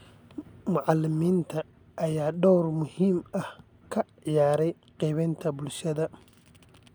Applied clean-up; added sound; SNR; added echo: none; none; none; none.